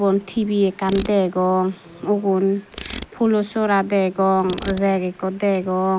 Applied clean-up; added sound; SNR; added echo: none; Ratchet, pawl; 13 dB; none.